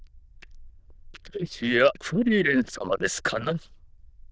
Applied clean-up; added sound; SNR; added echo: neural diffusion model UNIVERSE++.